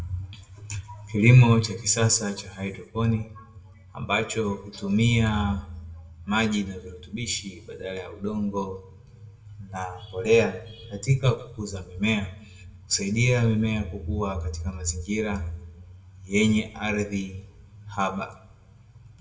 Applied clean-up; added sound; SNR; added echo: none; none; none; reverberation time 0.7 s.